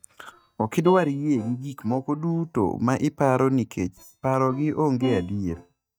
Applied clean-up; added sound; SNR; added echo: neural mask model DeepFilterNet 3.